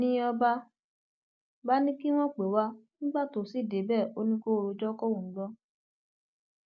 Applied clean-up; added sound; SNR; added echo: none; none; none; none.